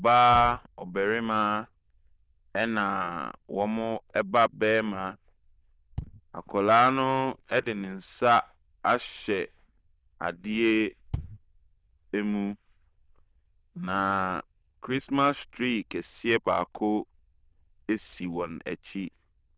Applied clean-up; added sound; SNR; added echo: neural diffusion model UNIVERSE++.